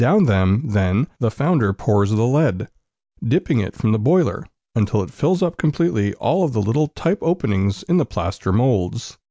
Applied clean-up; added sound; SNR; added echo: none; none; none; none.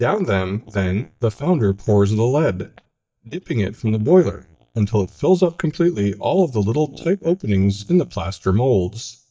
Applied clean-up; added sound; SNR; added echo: neural mask model DeepFilterNet 3.